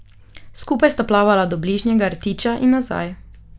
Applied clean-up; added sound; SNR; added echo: none; none; none; none.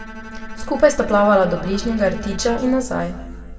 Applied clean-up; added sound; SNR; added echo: none; Bowed string instrument; 17 dB; reverberation time 1.1 s.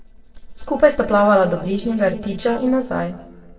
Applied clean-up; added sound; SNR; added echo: neural separator model SepFormer DNS4.